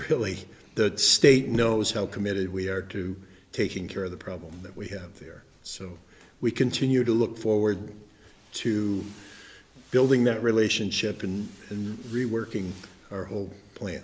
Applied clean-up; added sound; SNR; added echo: none; none; none; none.